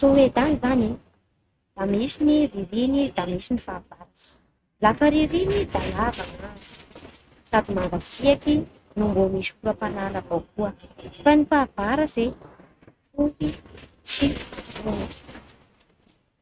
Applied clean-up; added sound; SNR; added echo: neural mask model RNNoise.